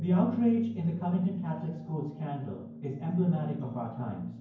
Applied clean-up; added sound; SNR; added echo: none; none; none; reverberation time 0.9 s.